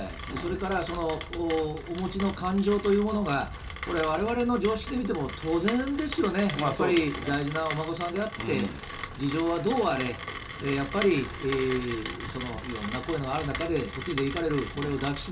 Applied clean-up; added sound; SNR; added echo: none; Rain; 9 dB; reverberation time 0.2 s.